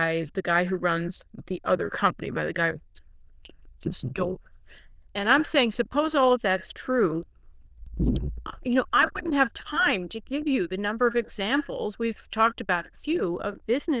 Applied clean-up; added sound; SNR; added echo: neural diffusion model UNIVERSE++.